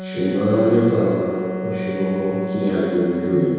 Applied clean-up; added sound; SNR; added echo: none; Bowed string instrument; 7 dB; reverberation time 2.0 s.